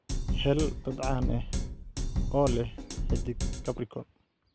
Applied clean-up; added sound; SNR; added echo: none; Drum kit; -1 dB; none.